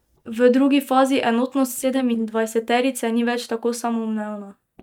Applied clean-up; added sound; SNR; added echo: neural mask model DeepFilterNet 3.